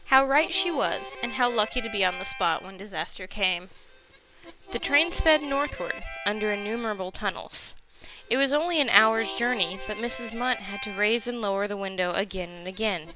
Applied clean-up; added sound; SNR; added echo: none; Harmonica; 14 dB; none.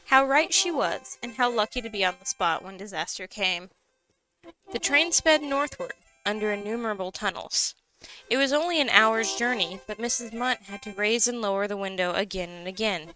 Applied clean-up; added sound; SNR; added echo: neural mask model RNNoise.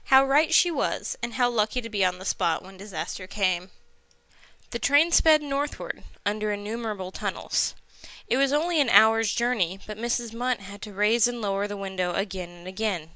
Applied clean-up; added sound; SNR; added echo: none; none; none; none.